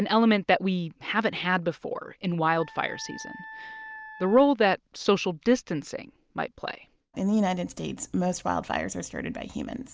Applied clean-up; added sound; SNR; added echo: none; Wind instrument, woodwind instrument; 17 dB; none.